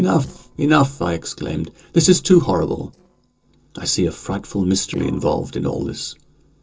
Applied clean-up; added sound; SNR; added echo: neural separator model SepFormer DNS4.